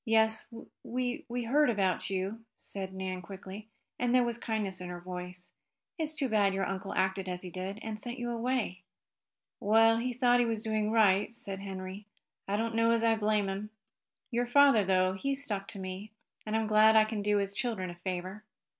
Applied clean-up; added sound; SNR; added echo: none; none; none; none.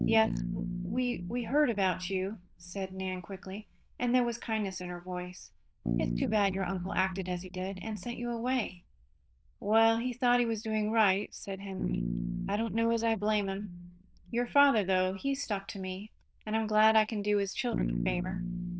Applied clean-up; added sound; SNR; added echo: neural diffusion model UNIVERSE++.